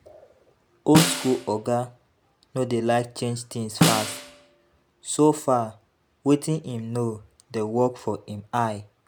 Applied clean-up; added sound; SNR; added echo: none; Snare drum; 1 dB; none.